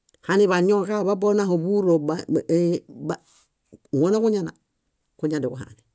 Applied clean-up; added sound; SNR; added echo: none; none; none; none.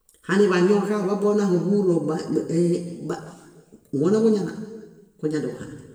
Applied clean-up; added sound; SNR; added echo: none; none; none; reverberation time 1.2 s.